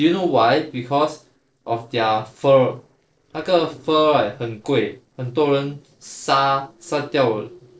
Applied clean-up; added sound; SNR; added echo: neural separator model SepFormer DNS4.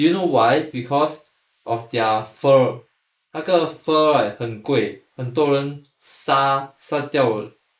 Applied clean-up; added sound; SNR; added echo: neural mask model Resemble Enhance denoiser.